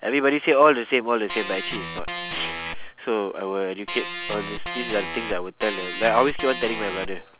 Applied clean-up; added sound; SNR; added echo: none; Organ; 7 dB; none.